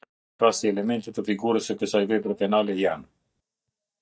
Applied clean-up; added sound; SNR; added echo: neural mask model DeepFilterNet 3.